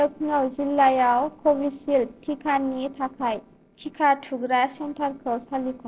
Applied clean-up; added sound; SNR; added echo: neural separator model SepFormer DNS4.